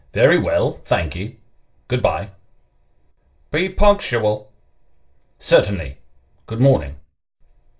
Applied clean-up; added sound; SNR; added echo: none; none; none; reverberation time 0.2 s.